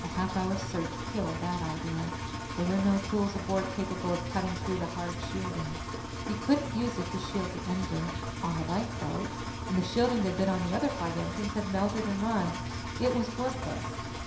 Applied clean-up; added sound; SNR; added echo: none; Engine; 4 dB; reverberation time 0.7 s.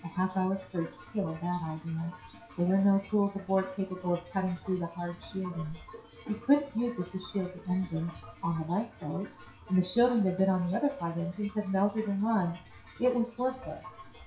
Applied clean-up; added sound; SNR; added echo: classical method WPE with log-MMSE.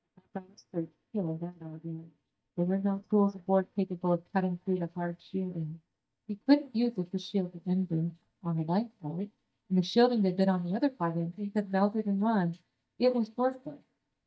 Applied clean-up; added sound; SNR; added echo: neural mask model DeepFilterNet 3.